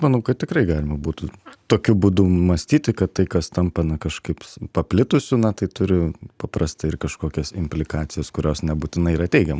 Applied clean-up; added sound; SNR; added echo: none; none; none; none.